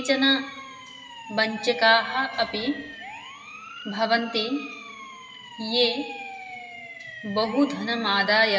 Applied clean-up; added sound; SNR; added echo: none; Siren; 14 dB; reverberation time 2.2 s.